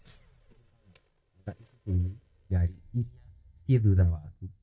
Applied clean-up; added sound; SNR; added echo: neural mask model DeepFilterNet 3.